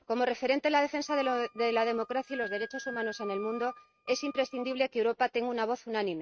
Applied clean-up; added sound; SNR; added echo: neural mask model RNNoise.